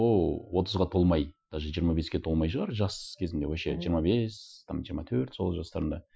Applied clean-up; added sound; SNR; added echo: classical method Wiener filter.